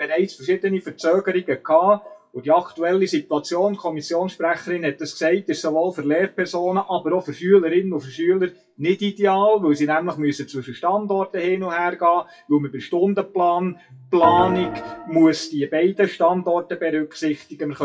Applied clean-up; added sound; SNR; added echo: classical method WPE with log-MMSE.